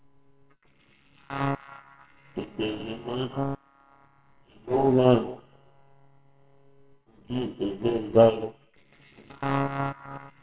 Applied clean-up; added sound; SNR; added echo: neural separator model SepFormer WHAMR!.